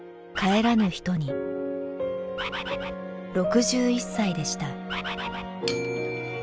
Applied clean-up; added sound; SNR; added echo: none; Bird; 7 dB; none.